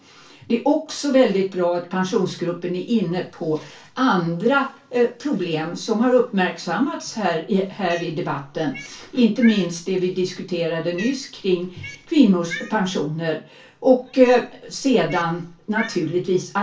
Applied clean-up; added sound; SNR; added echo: none; Cat; 17 dB; reverberation time 0.2 s.